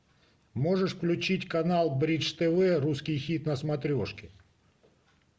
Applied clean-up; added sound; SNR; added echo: none; none; none; none.